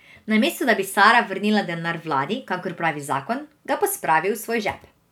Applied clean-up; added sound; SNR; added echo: none; none; none; none.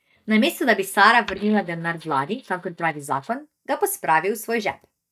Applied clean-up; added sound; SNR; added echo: neural mask model DeepFilterNet 3.